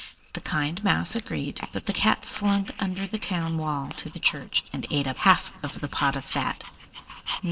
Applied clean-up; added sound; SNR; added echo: neural separator model SepFormer DNS4.